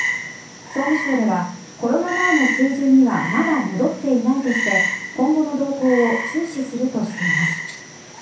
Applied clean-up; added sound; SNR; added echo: none; Frog; 6 dB; reverberation time 0.6 s.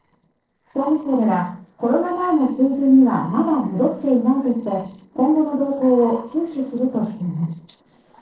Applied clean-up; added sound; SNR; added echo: neural separator model SepFormer DNS4.